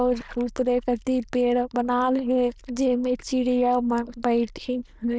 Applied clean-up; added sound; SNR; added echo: neural diffusion model UNIVERSE++.